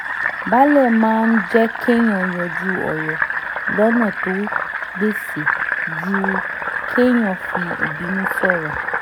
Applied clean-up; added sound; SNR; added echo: none; Fill (with liquid); 3 dB; none.